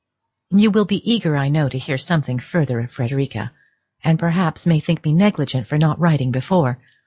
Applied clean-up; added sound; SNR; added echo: classical method log-MMSE.